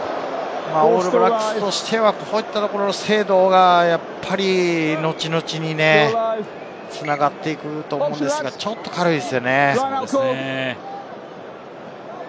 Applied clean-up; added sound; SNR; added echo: none; none; none; none.